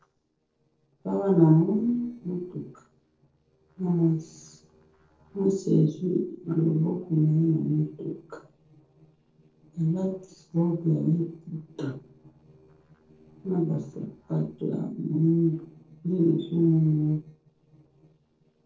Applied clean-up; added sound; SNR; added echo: neural separator model SepFormer DNS4.